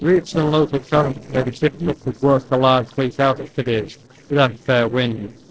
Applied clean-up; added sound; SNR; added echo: neural separator model SepFormer DNS4.